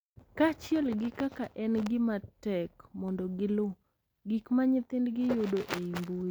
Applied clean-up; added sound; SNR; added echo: none; none; none; none.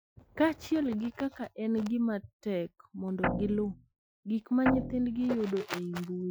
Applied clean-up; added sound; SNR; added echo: classical method Wiener filter.